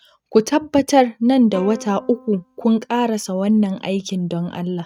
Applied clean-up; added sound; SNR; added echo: neural mask model RNNoise.